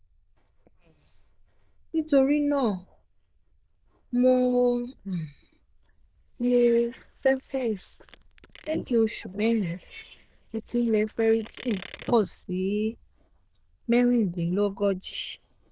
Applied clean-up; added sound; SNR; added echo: neural diffusion model UNIVERSE++.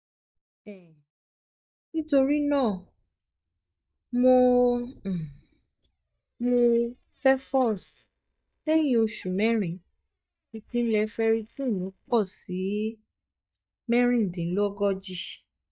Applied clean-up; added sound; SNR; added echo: neural mask model DeepFilterNet 3.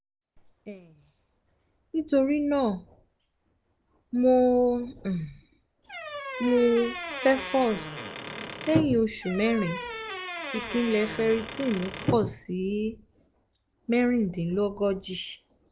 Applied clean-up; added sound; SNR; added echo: none; Squeak / Wood; 7 dB; none.